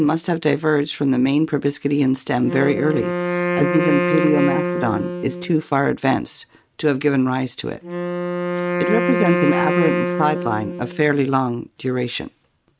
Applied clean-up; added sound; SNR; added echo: neural mask model RNNoise.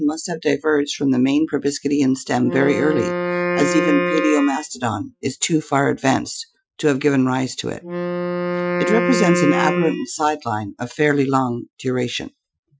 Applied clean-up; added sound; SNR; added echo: classical method Wiener filter.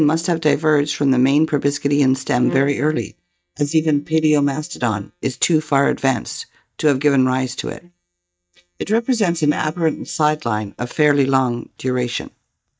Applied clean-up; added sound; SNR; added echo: neural mask model DeepFilterNet 3.